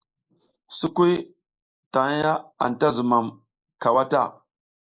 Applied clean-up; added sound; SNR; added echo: neural mask model Resemble Enhance denoiser.